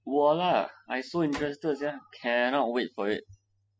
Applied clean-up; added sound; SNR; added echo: classical method spectral subtraction.